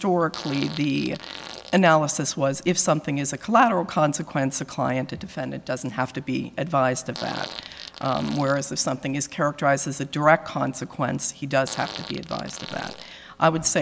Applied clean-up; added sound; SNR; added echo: none; Fart; 14 dB; none.